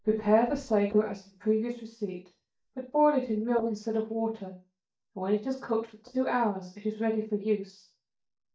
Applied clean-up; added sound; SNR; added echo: neural mask model DeepFilterNet 3.